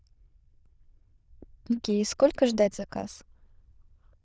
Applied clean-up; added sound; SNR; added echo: neural diffusion model UNIVERSE++.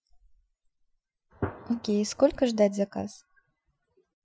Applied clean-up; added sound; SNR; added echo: classical method Wiener filter.